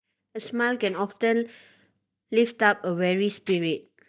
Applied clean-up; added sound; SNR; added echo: neural mask model DeepFilterNet 3.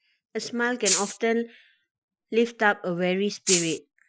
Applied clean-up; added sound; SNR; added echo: classical method Wiener filter.